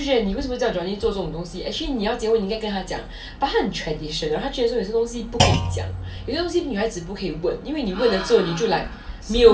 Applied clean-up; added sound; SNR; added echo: none; Thump, thud; 5 dB; reverberation time 0.3 s.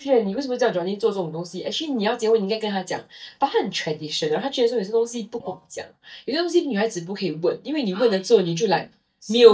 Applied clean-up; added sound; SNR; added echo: neural mask model DeepFilterNet 3.